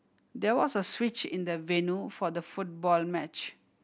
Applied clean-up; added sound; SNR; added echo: none; none; none; none.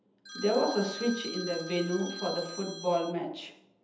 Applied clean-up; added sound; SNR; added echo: none; Telephone; 10 dB; reverberation time 0.7 s.